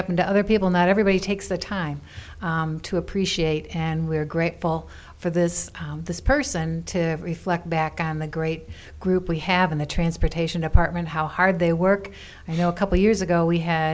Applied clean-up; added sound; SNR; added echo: none; none; none; none.